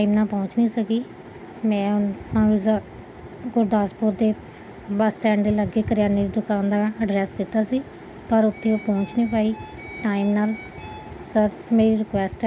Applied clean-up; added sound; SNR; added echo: none; none; none; none.